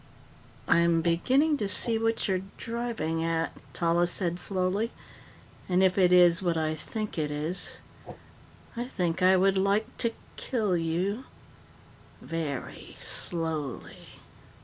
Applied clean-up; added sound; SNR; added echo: none; Whoosh, swoosh, swish; 15 dB; none.